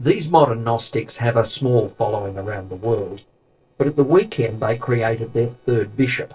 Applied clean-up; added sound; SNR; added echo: neural separator model SepFormer DNS4.